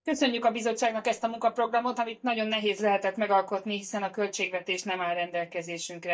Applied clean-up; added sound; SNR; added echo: neural mask model DeepFilterNet 3.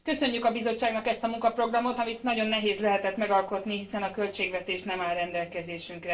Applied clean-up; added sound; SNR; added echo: neural separator model SepFormer DNS4.